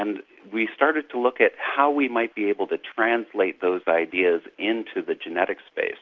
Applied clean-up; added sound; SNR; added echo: none; none; none; none.